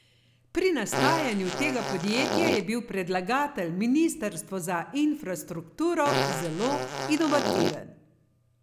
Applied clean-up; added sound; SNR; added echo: none; Fart; 1 dB; none.